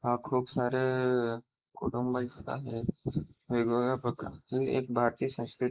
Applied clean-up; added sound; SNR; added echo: neural mask model Resemble Enhance denoiser.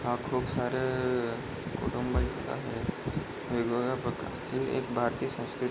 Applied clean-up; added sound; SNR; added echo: none; Bass drum / Thump, thud; 11 dB; none.